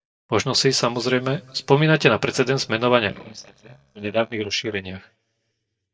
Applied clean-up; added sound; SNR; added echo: neural mask model DeepFilterNet 3.